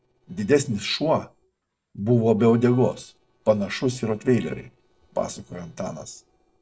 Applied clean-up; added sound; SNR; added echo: neural separator model SepFormer DNS4.